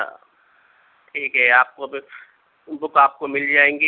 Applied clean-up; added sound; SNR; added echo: none; none; none; none.